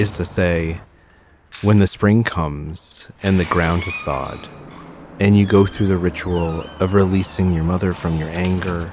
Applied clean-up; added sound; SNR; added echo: none; Door; 17 dB; none.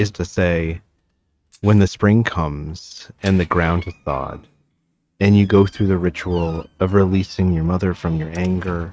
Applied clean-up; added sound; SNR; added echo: neural mask model RNNoise.